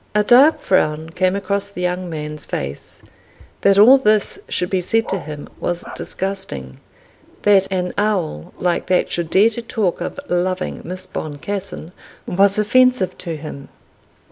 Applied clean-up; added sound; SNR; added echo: none; Bark; 14 dB; none.